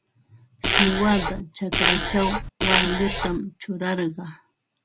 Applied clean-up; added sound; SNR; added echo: none; Zipper (clothing); -4 dB; none.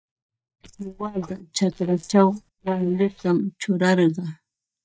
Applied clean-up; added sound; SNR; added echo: neural mask model DeepFilterNet 3.